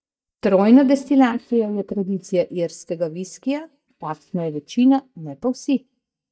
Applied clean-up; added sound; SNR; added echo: neural mask model DeepFilterNet 3.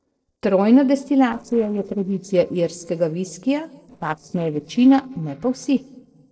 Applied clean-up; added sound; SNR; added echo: neural separator model SepFormer DNS4.